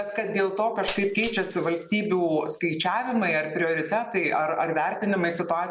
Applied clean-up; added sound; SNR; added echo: none; Shatter; 14 dB; none.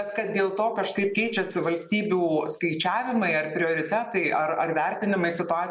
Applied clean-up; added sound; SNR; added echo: neural mask model Resemble Enhance denoiser.